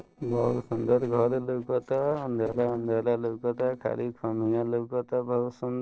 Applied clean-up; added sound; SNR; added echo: neural separator model SepFormer DNS4.